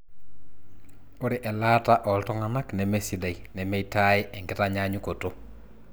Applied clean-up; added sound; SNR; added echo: none; none; none; none.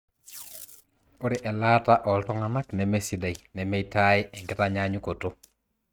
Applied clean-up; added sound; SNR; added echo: neural mask model RNNoise.